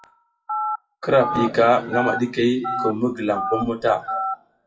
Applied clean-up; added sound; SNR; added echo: classical method WPE with log-MMSE.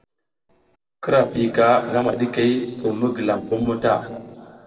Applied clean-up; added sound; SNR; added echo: neural separator model SepFormer DNS4.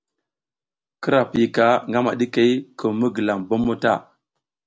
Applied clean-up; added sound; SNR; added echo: none; none; none; none.